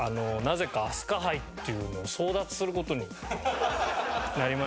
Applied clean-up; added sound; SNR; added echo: none; none; none; none.